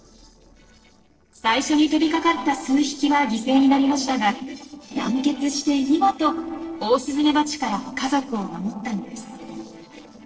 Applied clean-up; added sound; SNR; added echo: neural separator model SepFormer DNS4.